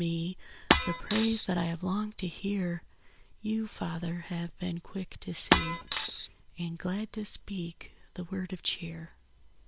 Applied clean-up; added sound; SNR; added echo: none; Shatter; -3 dB; none.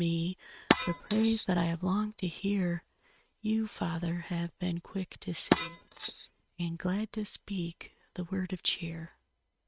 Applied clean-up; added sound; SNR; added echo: neural mask model RNNoise.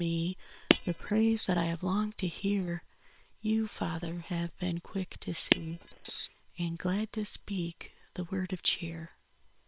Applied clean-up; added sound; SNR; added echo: neural separator model SepFormer WHAM!.